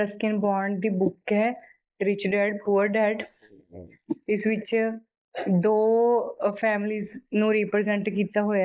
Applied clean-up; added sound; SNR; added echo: neural mask model Resemble Enhance denoiser.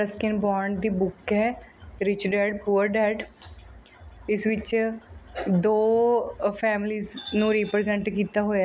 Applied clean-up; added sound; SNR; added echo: none; none; none; none.